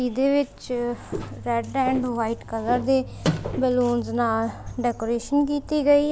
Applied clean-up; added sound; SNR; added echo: none; Walk, footsteps; 15 dB; none.